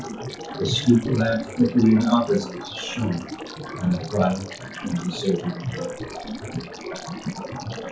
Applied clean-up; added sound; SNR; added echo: classical method WPE with log-MMSE.